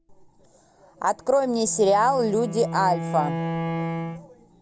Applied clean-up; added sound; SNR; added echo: none; Bowed string instrument; 7 dB; none.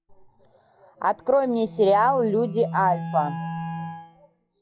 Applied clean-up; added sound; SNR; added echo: classical method log-MMSE.